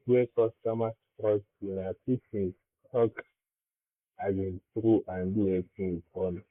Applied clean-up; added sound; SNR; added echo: neural mask model Resemble Enhance denoiser.